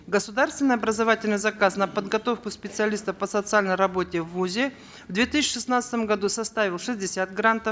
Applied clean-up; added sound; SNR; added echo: none; none; none; none.